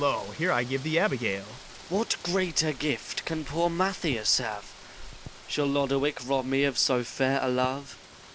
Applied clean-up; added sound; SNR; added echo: none; Rain; 17 dB; none.